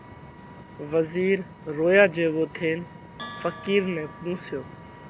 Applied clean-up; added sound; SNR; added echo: none; Bell + Vehicle; 16 dB; none.